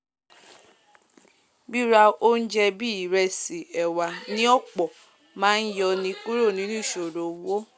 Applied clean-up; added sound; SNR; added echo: none; none; none; none.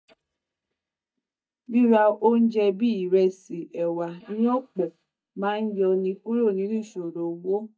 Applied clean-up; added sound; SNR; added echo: neural mask model DeepFilterNet 3.